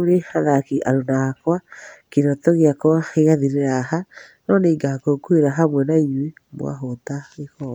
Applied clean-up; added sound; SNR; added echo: none; none; none; none.